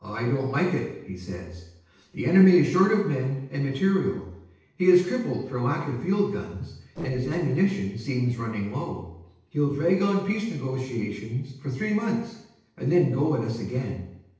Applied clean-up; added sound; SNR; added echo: neural separator model SepFormer DNS4.